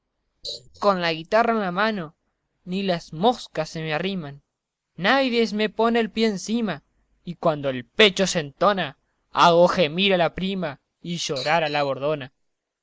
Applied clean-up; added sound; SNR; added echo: neural mask model Resemble Enhance denoiser.